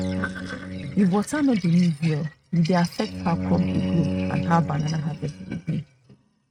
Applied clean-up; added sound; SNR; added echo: neural mask model RNNoise.